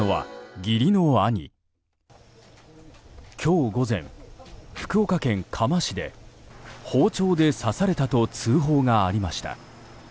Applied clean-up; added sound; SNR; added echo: none; none; none; none.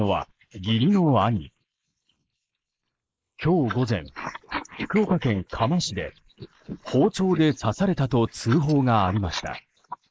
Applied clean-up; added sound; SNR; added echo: neural mask model Resemble Enhance denoiser.